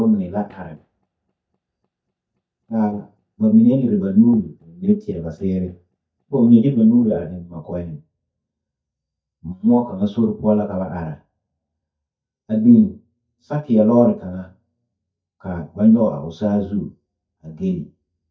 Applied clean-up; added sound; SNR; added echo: neural mask model DeepFilterNet 3.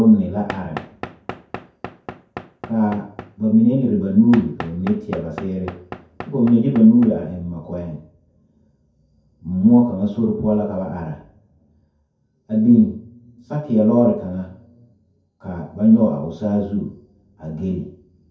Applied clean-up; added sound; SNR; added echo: none; Knock / Wood; 16 dB; reverberation time 0.6 s.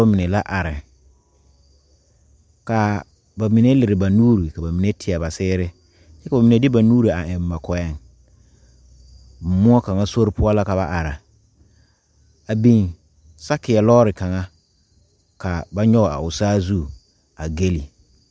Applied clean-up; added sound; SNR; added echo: none; none; none; none.